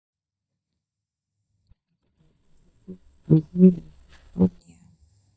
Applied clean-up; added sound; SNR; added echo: neural mask model DeepFilterNet 3.